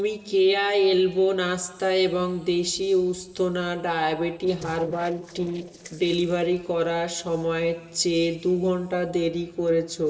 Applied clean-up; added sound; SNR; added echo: neural separator model SepFormer DNS4.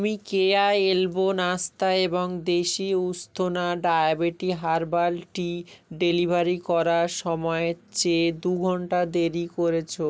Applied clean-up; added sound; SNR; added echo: none; none; none; none.